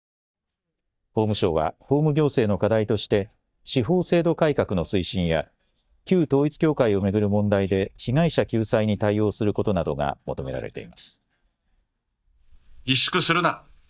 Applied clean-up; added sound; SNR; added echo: neural mask model DeepFilterNet 3.